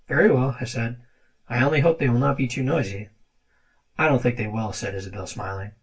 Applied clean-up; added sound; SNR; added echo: none; none; none; reverberation time 0.2 s.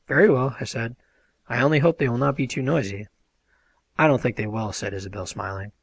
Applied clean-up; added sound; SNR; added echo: none; none; none; none.